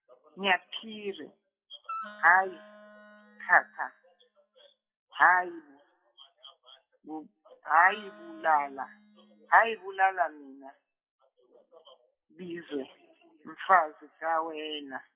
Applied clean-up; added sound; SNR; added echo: classical method WPE with log-MMSE.